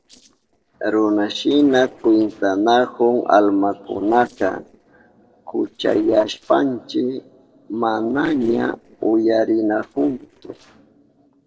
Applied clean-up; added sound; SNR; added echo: neural separator model SepFormer DNS4.